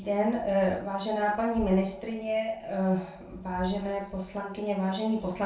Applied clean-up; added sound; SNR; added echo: none; none; none; reverberation time 0.3 s.